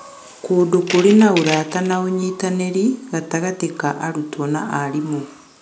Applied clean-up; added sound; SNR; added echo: none; Tools; 12 dB; none.